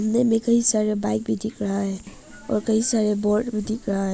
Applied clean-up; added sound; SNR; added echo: none; none; none; none.